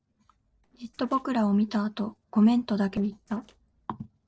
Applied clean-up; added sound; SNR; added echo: neural separator model SepFormer DNS4.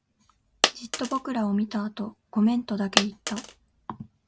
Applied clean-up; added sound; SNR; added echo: none; Coin (dropping); 2 dB; none.